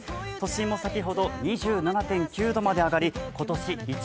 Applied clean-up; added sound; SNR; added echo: none; none; none; none.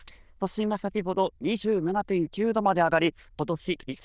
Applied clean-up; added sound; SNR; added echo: neural diffusion model UNIVERSE++.